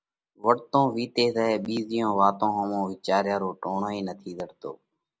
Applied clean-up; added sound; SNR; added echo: none; none; none; none.